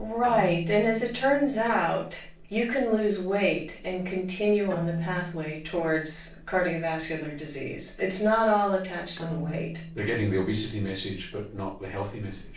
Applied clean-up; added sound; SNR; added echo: neural separator model SepFormer DNS4.